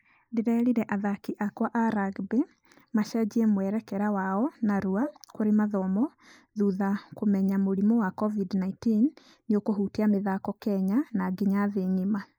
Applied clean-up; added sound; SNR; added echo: neural mask model Resemble Enhance denoiser.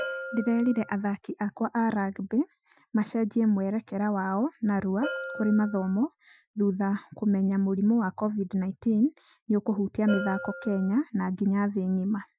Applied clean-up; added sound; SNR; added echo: classical method Wiener filter.